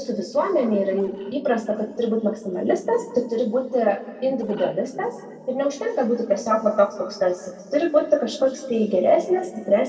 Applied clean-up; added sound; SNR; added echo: neural separator model SepFormer DNS4.